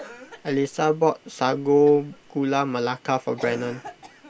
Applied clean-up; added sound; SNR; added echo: none; Cough; 19 dB; none.